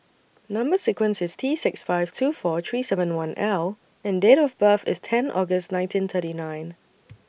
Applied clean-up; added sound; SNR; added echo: none; none; none; none.